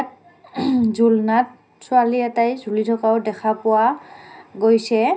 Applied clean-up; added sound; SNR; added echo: none; none; none; reverberation time 0.4 s.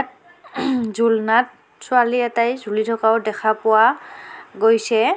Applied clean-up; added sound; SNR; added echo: none; none; none; none.